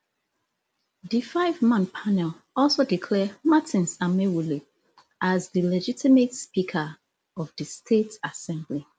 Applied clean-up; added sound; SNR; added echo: none; none; none; none.